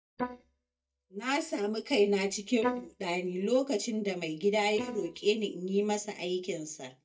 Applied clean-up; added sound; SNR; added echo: neural mask model DeepFilterNet 3.